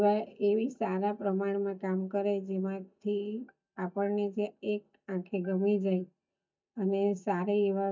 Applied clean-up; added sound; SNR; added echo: neural mask model DeepFilterNet 3.